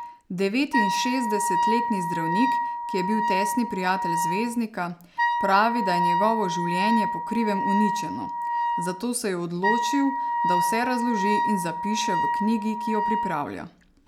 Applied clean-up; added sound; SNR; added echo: none; Wind instrument, woodwind instrument; -1 dB; none.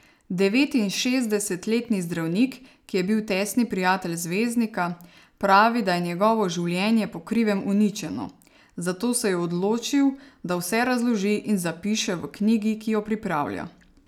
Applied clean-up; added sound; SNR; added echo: none; none; none; none.